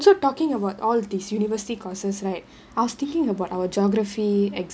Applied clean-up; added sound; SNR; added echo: none; none; none; none.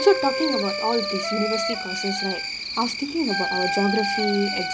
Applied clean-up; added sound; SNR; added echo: none; Cricket + Wind instrument, woodwind instrument; 1 dB; none.